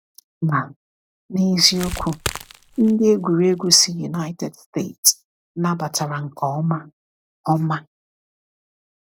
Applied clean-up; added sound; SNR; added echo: none; Crackle; 12 dB; none.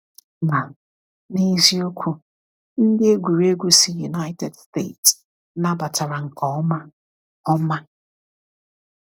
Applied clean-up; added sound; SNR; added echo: none; none; none; none.